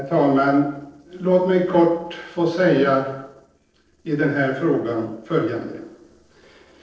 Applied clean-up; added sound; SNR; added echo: neural separator model SepFormer DNS4.